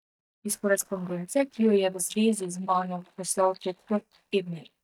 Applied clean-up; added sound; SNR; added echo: neural mask model DeepFilterNet 3.